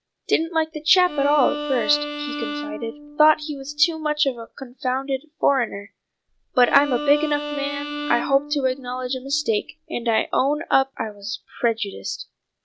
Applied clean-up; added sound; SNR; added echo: none; Bowed string instrument; 8 dB; none.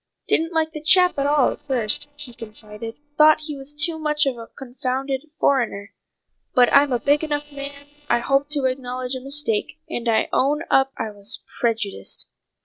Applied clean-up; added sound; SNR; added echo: neural separator model SepFormer DNS4.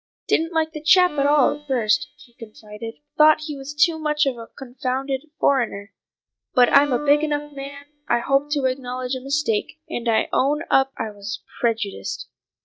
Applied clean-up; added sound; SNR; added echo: neural mask model DeepFilterNet 3.